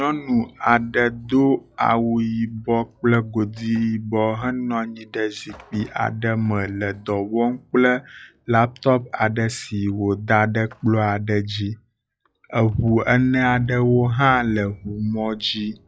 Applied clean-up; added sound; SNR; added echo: classical method log-MMSE.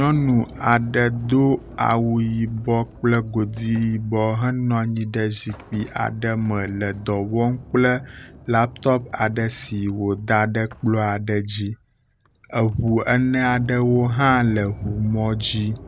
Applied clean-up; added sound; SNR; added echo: none; Sliding door; 19 dB; none.